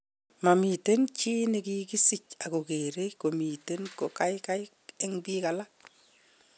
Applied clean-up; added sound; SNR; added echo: none; none; none; none.